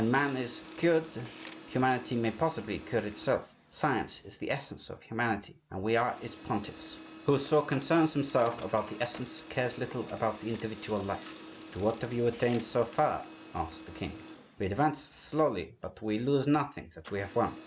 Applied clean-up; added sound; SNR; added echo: none; Printer; 17 dB; none.